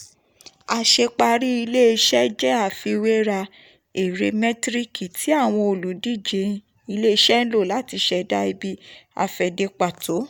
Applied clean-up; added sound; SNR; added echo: none; none; none; none.